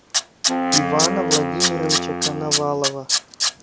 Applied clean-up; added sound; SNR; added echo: none; Tools + Wind instrument, woodwind instrument; -4 dB; none.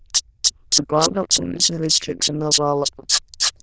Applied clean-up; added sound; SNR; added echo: neural diffusion model UNIVERSE++.